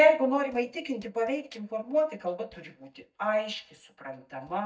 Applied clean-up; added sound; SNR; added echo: neural mask model DeepFilterNet 3.